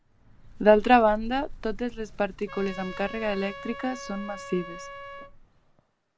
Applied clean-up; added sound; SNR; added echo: none; Trumpet + Bird; 13 dB; none.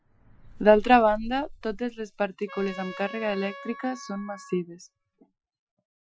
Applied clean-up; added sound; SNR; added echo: classical method Wiener filter.